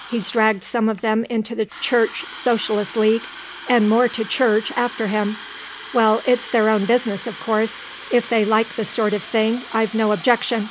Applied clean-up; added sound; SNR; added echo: none; Fill (with liquid) / Water tap, faucet; 16 dB; none.